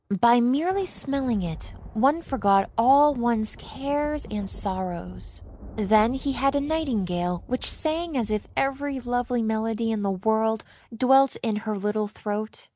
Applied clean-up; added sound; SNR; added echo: none; Thunder; 18 dB; none.